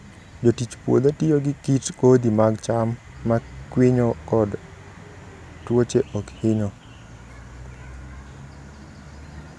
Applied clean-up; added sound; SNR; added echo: none; none; none; none.